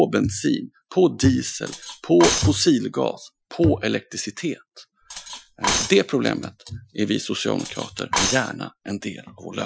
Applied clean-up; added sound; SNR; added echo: classical method Wiener filter.